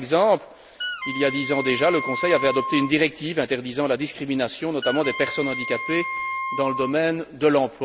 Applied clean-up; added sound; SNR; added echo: none; Wind instrument, woodwind instrument; 7 dB; none.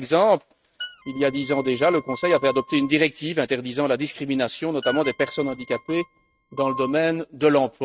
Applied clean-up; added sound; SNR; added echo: neural mask model RNNoise.